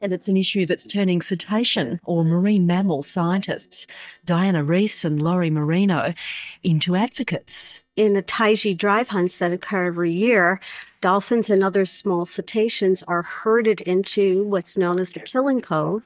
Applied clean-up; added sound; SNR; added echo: neural mask model DeepFilterNet 3.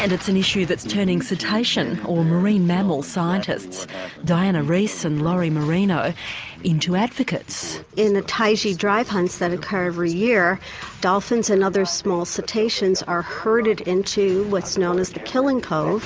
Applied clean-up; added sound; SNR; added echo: none; none; none; none.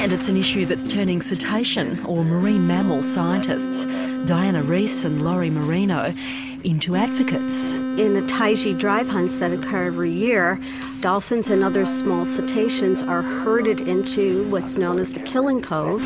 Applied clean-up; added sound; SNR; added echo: none; Wind instrument, woodwind instrument; 5 dB; none.